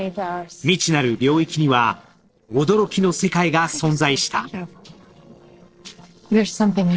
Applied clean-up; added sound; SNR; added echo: neural separator model SepFormer DNS4.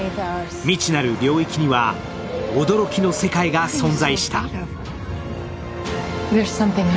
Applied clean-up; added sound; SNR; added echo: none; Brass instrument; 18 dB; none.